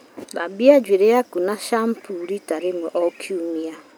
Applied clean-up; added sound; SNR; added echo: none; none; none; none.